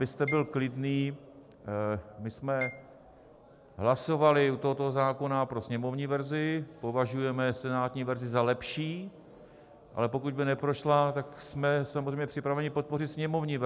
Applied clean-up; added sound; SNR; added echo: none; Marimba, xylophone; 15 dB; none.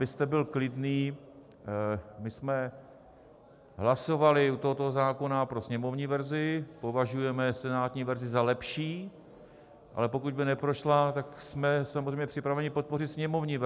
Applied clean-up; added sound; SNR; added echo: none; none; none; none.